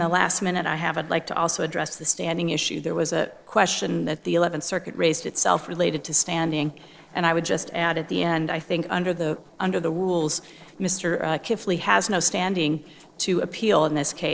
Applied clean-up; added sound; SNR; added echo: neural separator model SepFormer DNS4.